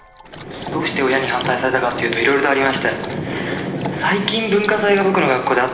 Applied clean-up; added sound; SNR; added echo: none; Dog; 19 dB; reverberation time 1.0 s.